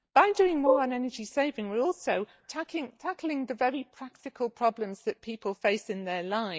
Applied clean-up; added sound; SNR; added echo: neural mask model DeepFilterNet 3.